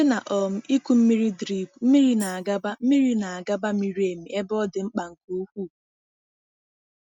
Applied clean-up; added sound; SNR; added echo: none; Tambourine; 19 dB; none.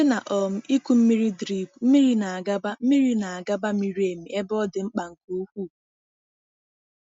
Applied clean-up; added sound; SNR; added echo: none; none; none; none.